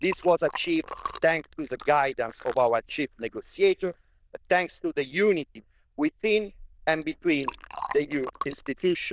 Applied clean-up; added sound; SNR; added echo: neural diffusion model UNIVERSE++.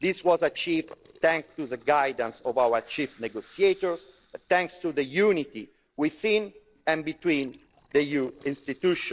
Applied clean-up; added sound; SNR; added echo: neural separator model SepFormer DNS4.